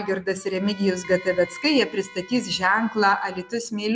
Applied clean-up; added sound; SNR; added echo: none; Trumpet + Keyboard (musical); 20 dB; none.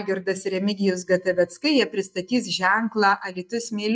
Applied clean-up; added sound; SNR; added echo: neural mask model DeepFilterNet 3.